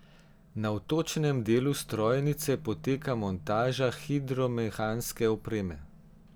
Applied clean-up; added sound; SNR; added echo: none; none; none; none.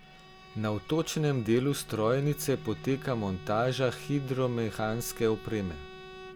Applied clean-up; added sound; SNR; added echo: none; Bowed string instrument; 18 dB; none.